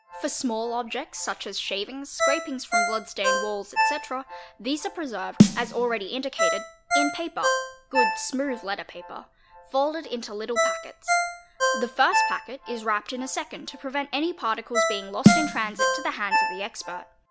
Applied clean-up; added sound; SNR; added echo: none; Ringtone + Snare drum; -3 dB; none.